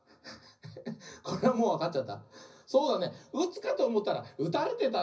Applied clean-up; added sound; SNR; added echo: none; none; none; reverberation time 0.4 s.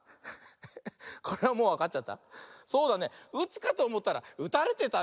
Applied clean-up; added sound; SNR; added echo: none; none; none; none.